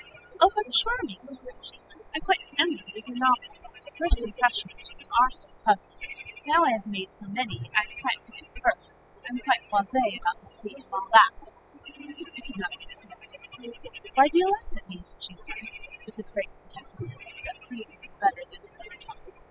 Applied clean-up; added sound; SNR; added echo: classical method spectral subtraction.